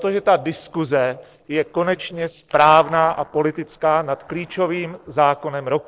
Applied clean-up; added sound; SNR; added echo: neural separator model SepFormer DNS4.